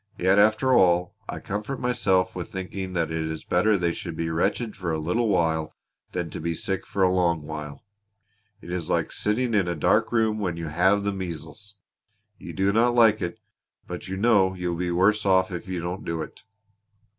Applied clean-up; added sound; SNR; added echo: none; none; none; none.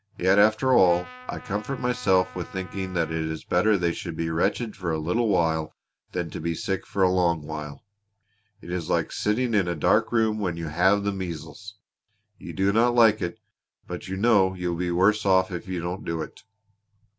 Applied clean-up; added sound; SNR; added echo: none; Trumpet; 20 dB; none.